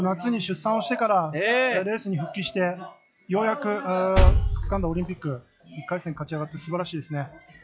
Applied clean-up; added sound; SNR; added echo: classical method log-MMSE.